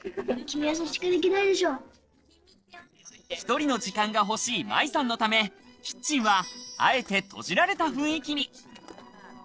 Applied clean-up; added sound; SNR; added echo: neural separator model SepFormer DNS4.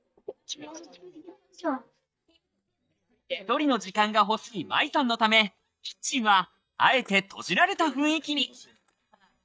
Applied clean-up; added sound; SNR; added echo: neural mask model DeepFilterNet 3.